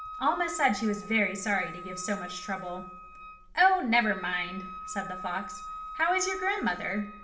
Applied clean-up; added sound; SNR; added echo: none; Wind instrument, woodwind instrument; 12 dB; reverberation time 0.8 s.